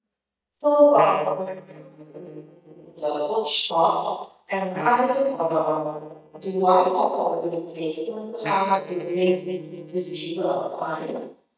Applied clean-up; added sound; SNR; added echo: neural mask model DeepFilterNet 3.